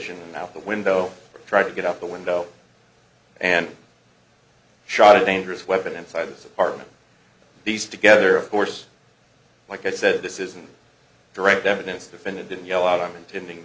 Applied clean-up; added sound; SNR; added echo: none; none; none; none.